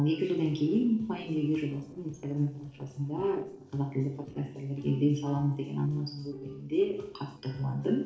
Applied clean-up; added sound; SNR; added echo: neural separator model SepFormer DNS4.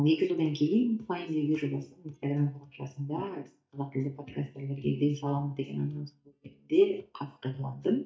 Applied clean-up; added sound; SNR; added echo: neural mask model DeepFilterNet 3.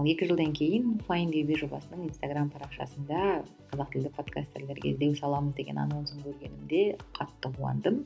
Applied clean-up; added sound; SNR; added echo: none; none; none; none.